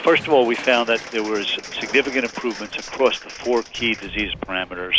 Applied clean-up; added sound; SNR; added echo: none; Crushing + Applause; 15 dB; none.